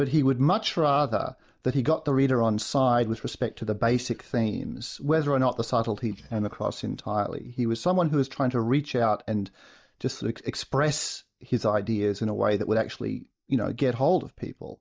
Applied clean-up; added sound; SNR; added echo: neural mask model DeepFilterNet 3.